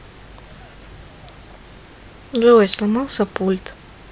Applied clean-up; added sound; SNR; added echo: none; none; none; none.